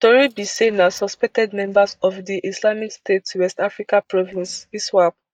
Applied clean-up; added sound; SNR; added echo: neural mask model DeepFilterNet 3.